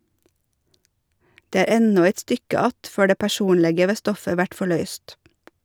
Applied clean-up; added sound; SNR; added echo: none; none; none; none.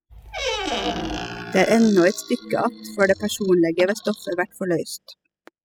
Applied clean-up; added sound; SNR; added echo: classical method spectral subtraction.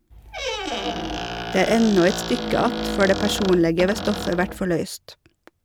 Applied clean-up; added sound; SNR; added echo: none; Squeak; 7 dB; none.